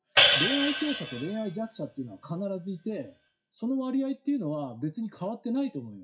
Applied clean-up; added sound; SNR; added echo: classical method WPE with log-MMSE.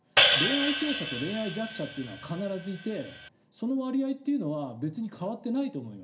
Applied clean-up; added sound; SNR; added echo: none; Hi-hat; -3 dB; reverberation time 0.3 s.